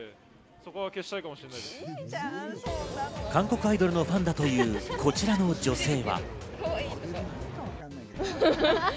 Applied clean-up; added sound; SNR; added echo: none; none; none; none.